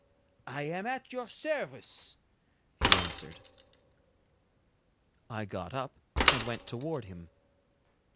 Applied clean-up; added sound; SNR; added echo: none; Mechanisms / Bicycle; -4 dB; none.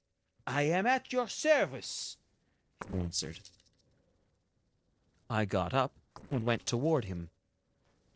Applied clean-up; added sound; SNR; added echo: neural separator model SepFormer DNS4.